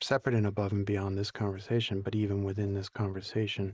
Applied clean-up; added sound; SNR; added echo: neural mask model Resemble Enhance denoiser.